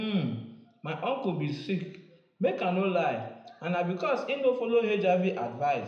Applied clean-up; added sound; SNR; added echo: none; none; none; reverberation time 0.8 s.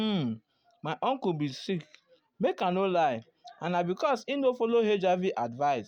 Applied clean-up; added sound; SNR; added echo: none; none; none; none.